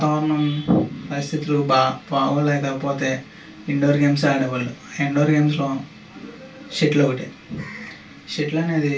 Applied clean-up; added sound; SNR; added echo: none; none; none; reverberation time 0.2 s.